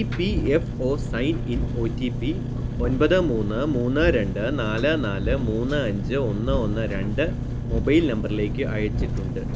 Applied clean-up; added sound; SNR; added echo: none; Engine; 1 dB; none.